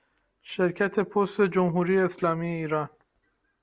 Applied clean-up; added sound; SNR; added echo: none; none; none; none.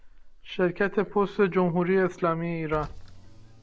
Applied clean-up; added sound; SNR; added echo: none; Car; 16 dB; none.